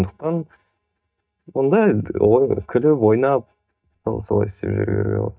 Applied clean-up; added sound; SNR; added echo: neural mask model DeepFilterNet 3.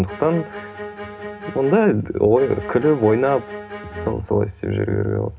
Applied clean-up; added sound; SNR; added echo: none; Bowed string instrument; 13 dB; reverberation time 0.3 s.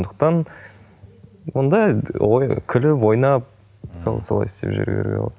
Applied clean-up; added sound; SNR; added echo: none; none; none; none.